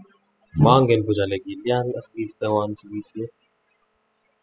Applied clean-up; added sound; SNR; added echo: classical method spectral subtraction.